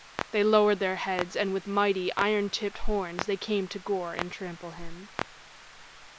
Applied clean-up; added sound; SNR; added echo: none; Clock; 12 dB; none.